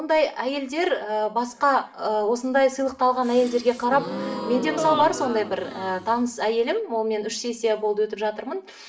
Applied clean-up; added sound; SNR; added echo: none; Gasp; 8 dB; reverberation time 0.4 s.